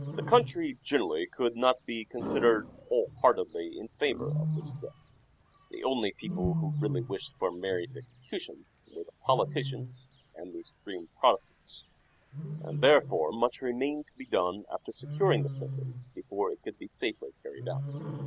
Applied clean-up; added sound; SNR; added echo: none; Wild animals; 8 dB; none.